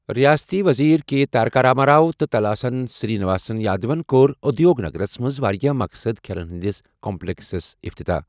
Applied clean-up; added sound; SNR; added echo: none; none; none; none.